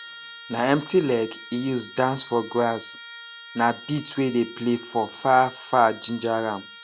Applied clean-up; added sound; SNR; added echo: none; Trumpet; 18 dB; none.